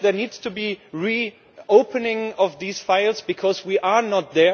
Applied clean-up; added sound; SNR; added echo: none; none; none; none.